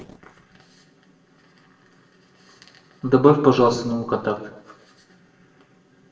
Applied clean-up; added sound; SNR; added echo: none; none; none; reverberation time 0.7 s.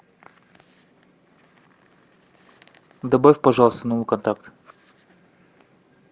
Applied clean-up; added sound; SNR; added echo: none; none; none; none.